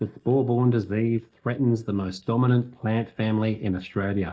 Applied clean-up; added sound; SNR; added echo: neural mask model DeepFilterNet 3.